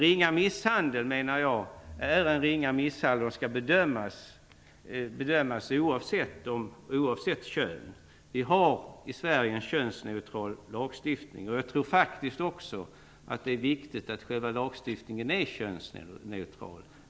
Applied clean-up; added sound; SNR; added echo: none; none; none; none.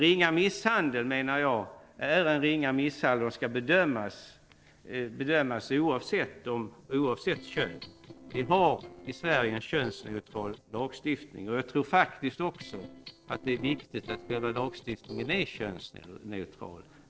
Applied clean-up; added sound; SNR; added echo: neural separator model SepFormer DNS4.